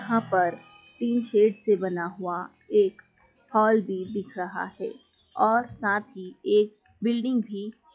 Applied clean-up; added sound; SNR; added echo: classical method log-MMSE.